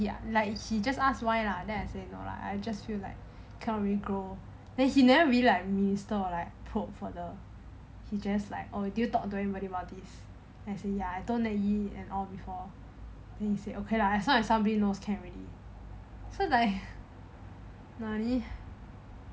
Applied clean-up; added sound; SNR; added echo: none; none; none; none.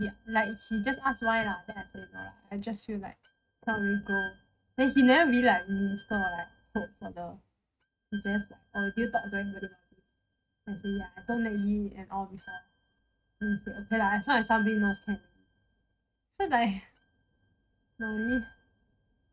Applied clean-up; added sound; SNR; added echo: neural mask model RNNoise.